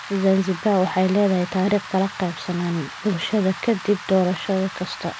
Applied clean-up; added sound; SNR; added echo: none; Rain; 14 dB; none.